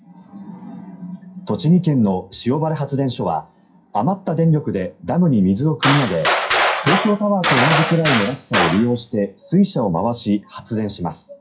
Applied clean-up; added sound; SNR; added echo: classical method WPE with log-MMSE.